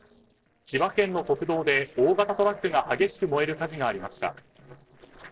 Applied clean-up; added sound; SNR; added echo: neural separator model SepFormer DNS4.